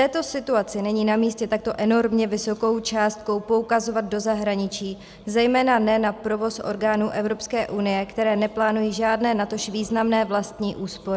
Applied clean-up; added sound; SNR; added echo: none; none; none; none.